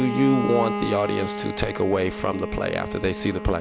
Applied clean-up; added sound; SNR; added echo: none; Bowed string instrument; 6 dB; none.